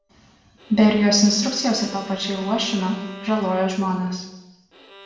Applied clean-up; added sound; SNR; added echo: none; Bowed string instrument; 20 dB; reverberation time 0.9 s.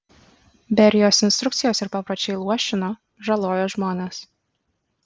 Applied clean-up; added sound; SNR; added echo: none; none; none; none.